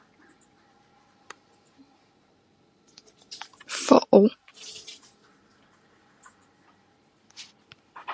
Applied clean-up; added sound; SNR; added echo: none; none; none; none.